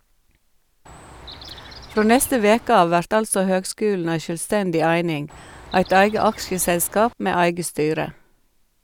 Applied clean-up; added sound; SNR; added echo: none; Chirp, tweet; 19 dB; none.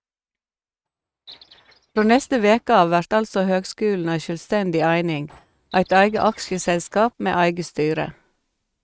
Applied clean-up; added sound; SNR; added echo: neural mask model RNNoise.